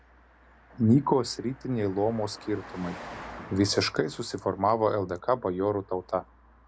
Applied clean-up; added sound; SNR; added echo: none; Car passing by; 19 dB; none.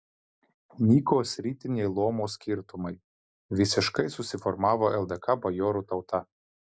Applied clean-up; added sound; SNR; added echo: none; none; none; none.